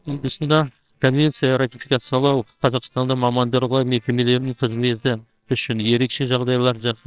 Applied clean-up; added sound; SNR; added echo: neural separator model SepFormer WHAMR!.